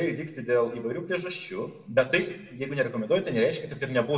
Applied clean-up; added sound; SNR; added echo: none; none; none; reverberation time 0.9 s.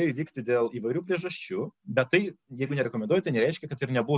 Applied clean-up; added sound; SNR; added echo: none; none; none; none.